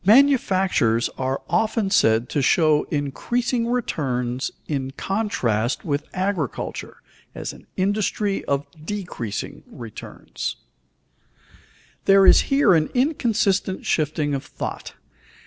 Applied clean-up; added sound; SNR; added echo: none; none; none; none.